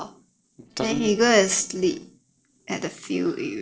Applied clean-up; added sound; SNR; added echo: neural separator model SepFormer DNS4.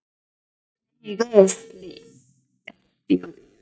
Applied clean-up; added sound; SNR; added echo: neural mask model DeepFilterNet 3.